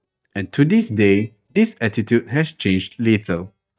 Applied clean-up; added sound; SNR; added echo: neural mask model DeepFilterNet 3.